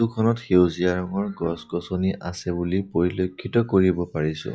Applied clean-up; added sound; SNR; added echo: classical method log-MMSE.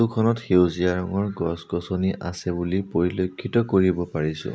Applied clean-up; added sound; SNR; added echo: none; none; none; none.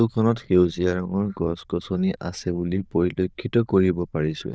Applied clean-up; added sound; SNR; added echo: neural diffusion model UNIVERSE++.